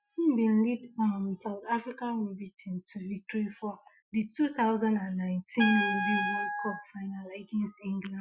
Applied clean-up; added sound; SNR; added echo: classical method Wiener filter.